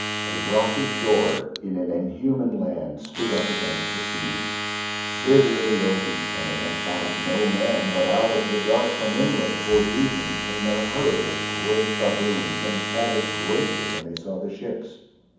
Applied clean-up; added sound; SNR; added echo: none; Domestic sounds, home sounds; 4 dB; reverberation time 1.2 s.